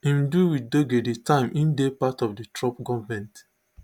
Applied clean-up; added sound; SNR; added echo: none; none; none; none.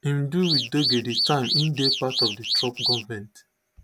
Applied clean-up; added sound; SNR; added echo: none; Alarm / Car; -1 dB; none.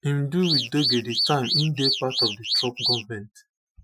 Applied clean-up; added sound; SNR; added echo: classical method Wiener filter.